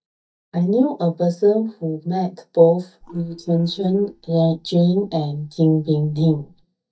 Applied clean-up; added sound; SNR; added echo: neural mask model DeepFilterNet 3.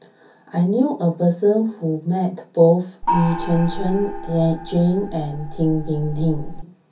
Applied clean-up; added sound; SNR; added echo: none; Gong; 6 dB; reverberation time 0.3 s.